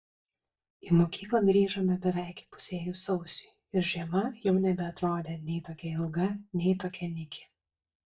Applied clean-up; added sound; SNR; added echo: neural mask model DeepFilterNet 3.